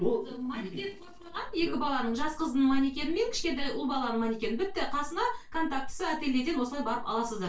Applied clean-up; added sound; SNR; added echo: neural separator model SepFormer DNS4.